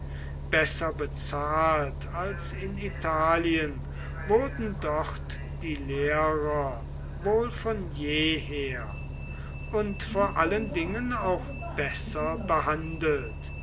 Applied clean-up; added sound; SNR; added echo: none; Bus; 6 dB; none.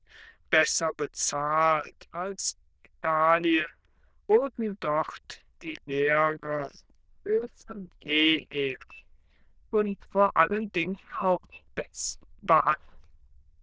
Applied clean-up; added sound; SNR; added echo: neural diffusion model UNIVERSE++.